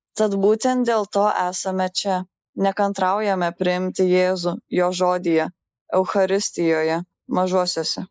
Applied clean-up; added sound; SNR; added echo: neural mask model Resemble Enhance denoiser.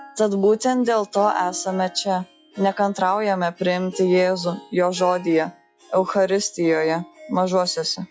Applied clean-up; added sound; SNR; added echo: classical method log-MMSE.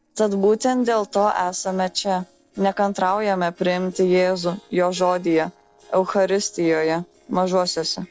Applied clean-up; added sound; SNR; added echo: neural separator model SepFormer DNS4.